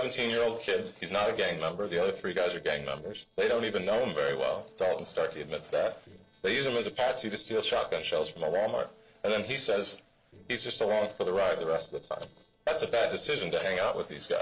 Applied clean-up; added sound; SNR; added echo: neural separator model SepFormer DNS4.